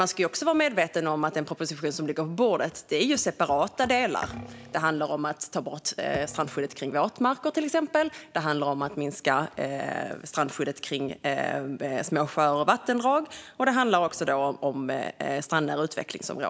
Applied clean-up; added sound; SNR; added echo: none; none; none; none.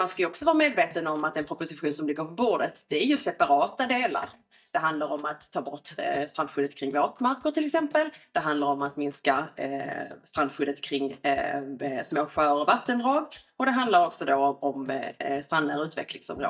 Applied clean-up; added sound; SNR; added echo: neural mask model DeepFilterNet 3.